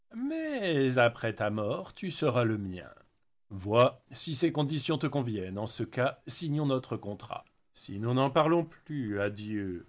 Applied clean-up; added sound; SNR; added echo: none; none; none; none.